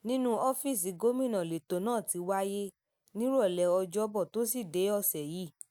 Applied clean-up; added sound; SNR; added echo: none; none; none; none.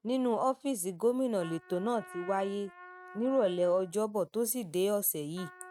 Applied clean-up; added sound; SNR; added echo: neural mask model RNNoise.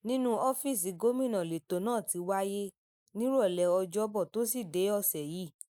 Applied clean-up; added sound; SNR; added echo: neural mask model Resemble Enhance denoiser.